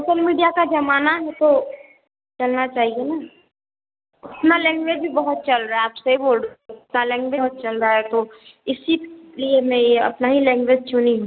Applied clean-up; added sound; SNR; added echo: none; none; none; none.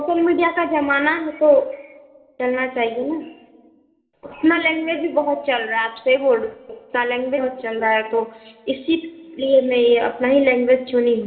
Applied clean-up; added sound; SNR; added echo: none; none; none; reverberation time 2.8 s.